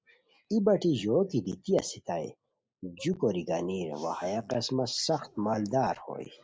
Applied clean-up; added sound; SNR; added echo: neural mask model Resemble Enhance denoiser.